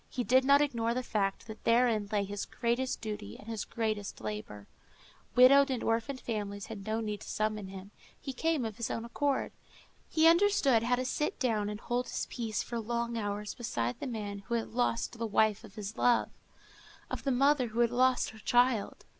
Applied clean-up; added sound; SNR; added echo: none; none; none; none.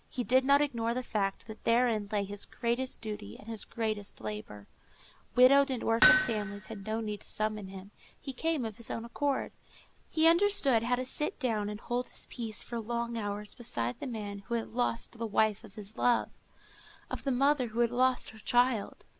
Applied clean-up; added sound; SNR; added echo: none; Hammer; 0 dB; none.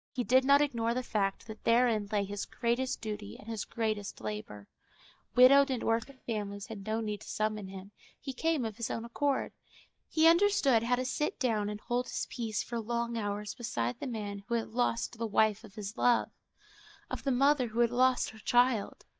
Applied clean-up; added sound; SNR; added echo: neural mask model DeepFilterNet 3.